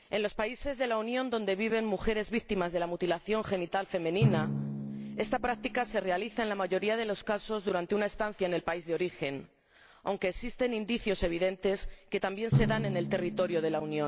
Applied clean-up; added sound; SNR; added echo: none; Drum; 7 dB; none.